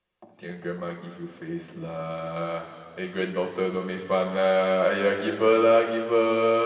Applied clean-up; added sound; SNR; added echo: none; none; none; reverberation time 2.4 s.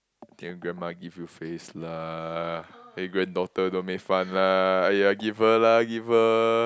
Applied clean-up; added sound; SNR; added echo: none; none; none; none.